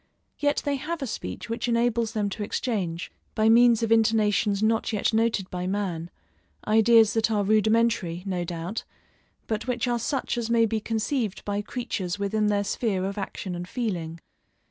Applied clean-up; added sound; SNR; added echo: none; none; none; none.